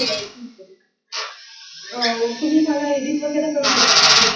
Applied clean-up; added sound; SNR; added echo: classical method WPE with log-MMSE.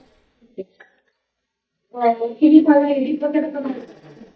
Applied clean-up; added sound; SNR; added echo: neural mask model DeepFilterNet 3.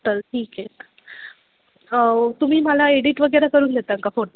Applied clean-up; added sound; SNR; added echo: none; none; none; none.